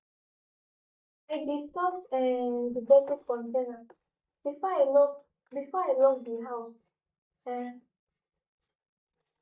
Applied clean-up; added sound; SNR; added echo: neural mask model DeepFilterNet 3.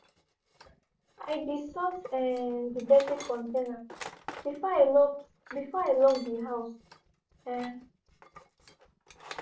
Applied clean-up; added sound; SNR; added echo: none; Tools; 19 dB; reverberation time 0.3 s.